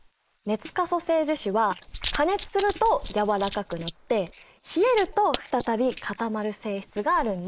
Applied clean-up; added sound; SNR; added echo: neural mask model Resemble Enhance denoiser.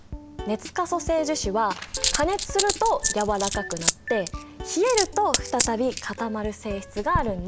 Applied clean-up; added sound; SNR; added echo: none; Coin (dropping); 5 dB; none.